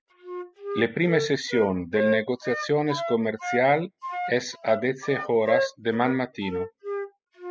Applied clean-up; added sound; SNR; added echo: classical method spectral subtraction.